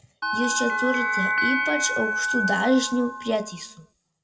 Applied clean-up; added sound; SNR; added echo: none; Bell; 0 dB; reverberation time 0.3 s.